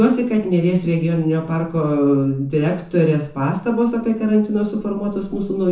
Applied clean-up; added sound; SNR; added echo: none; none; none; reverberation time 0.7 s.